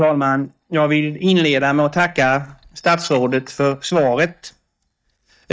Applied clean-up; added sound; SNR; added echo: neural mask model DeepFilterNet 3.